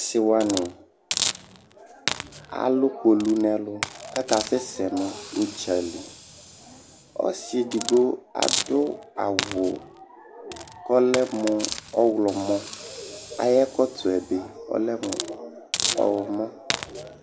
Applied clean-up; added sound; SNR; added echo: none; Hiss; 9 dB; none.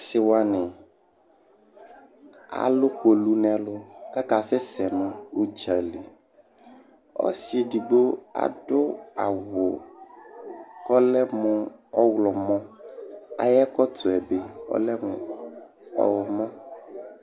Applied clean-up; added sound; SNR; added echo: none; none; none; none.